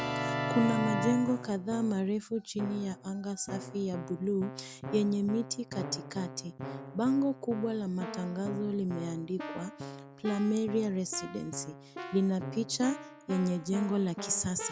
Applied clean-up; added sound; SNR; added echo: none; Keyboard (musical); 8 dB; none.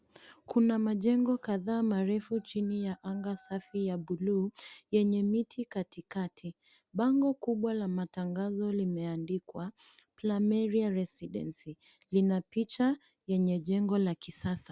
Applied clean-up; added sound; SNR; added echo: none; none; none; none.